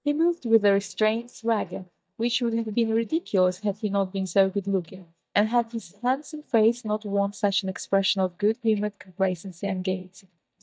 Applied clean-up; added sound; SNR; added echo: neural mask model DeepFilterNet 3.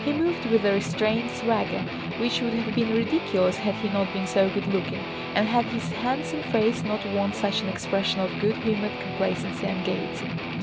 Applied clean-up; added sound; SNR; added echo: none; Guitar; 5 dB; none.